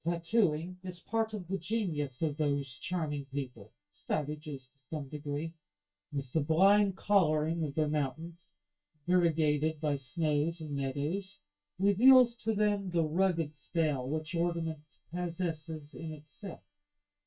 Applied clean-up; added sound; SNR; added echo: neural mask model DeepFilterNet 3.